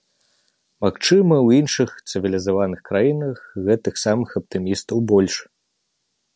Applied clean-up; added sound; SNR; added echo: none; none; none; none.